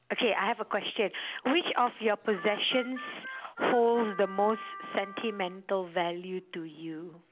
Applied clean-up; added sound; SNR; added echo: none; Harmonica; 13 dB; none.